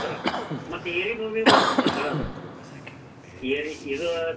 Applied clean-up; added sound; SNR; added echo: none; Cough; -3 dB; reverberation time 0.2 s.